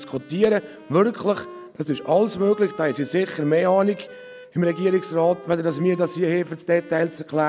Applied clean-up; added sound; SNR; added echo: none; Wind instrument, woodwind instrument; 19 dB; none.